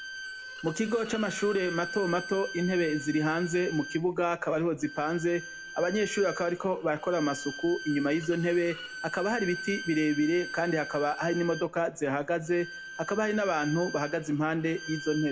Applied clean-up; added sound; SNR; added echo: none; Bowed string instrument; 12 dB; reverberation time 1.0 s.